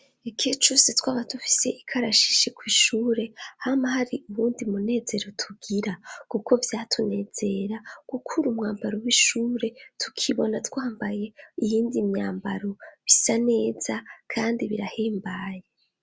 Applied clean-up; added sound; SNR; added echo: none; none; none; none.